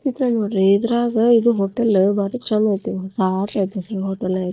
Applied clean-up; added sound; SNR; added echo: neural mask model DeepFilterNet 3.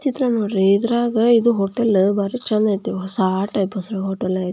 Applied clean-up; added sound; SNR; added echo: none; none; none; none.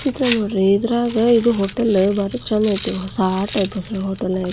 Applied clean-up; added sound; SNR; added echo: none; Rattle; 15 dB; none.